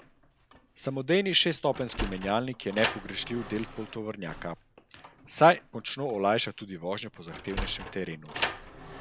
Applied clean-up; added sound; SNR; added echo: none; Sliding door; 10 dB; none.